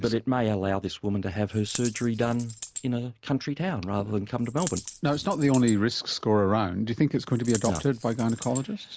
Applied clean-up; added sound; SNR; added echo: none; Coin (dropping); 13 dB; none.